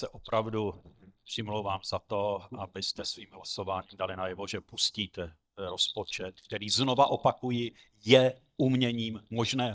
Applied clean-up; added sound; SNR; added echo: neural mask model DeepFilterNet 3.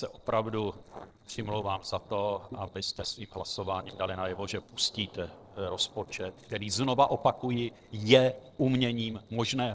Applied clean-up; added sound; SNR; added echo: neural separator model SepFormer DNS4.